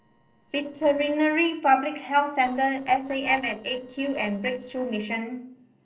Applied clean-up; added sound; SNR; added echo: neural separator model SepFormer DNS4.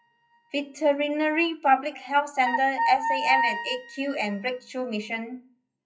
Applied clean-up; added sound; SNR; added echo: classical method WPE with log-MMSE.